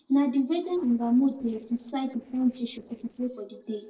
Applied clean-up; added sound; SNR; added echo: neural separator model SepFormer DNS4.